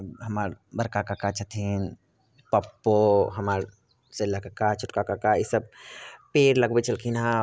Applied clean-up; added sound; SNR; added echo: none; none; none; none.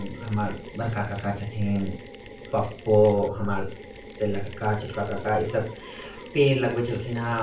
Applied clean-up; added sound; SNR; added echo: none; Mechanisms; 16 dB; reverberation time 0.3 s.